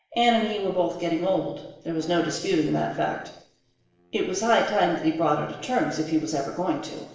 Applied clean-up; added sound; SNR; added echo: neural separator model SepFormer DNS4.